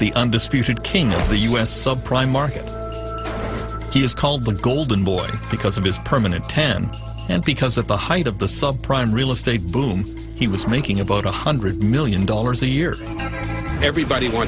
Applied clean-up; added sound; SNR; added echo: none; none; none; none.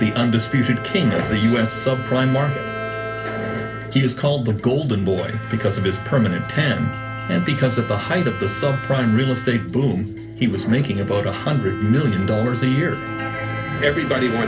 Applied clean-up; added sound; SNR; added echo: none; Bowed string instrument; 13 dB; reverberation time 0.3 s.